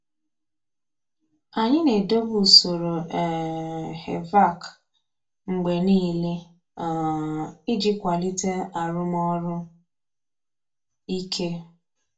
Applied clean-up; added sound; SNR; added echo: none; none; none; reverberation time 0.2 s.